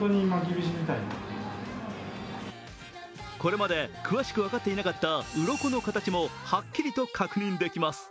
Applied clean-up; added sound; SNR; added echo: none; none; none; none.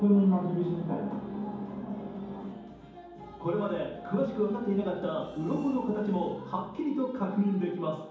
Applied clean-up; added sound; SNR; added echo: none; none; none; reverberation time 1.2 s.